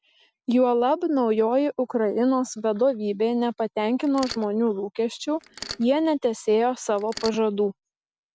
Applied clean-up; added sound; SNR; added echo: none; Mechanisms; 14 dB; none.